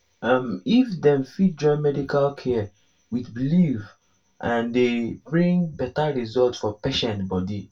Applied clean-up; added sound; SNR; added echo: none; none; none; reverberation time 0.2 s.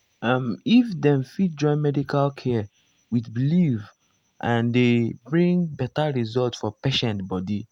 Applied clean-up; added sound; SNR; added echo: none; none; none; none.